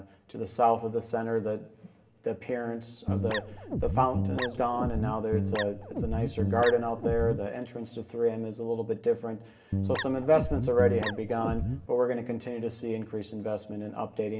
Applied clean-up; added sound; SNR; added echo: none; Guitar; 2 dB; reverberation time 1.0 s.